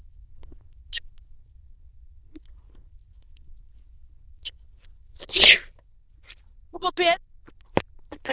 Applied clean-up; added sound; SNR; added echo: neural diffusion model UNIVERSE++.